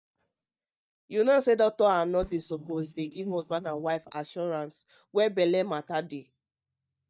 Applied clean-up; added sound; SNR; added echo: neural mask model DeepFilterNet 3.